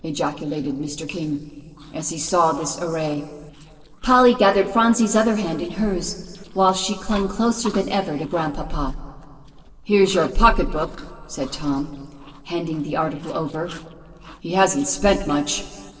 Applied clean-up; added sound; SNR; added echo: neural separator model SepFormer DNS4.